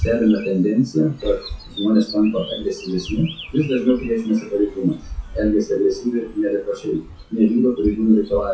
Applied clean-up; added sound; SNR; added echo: classical method WPE with log-MMSE.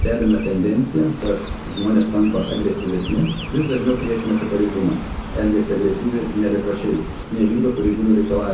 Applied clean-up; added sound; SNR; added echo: none; Chirp, tweet; 10 dB; reverberation time 0.6 s.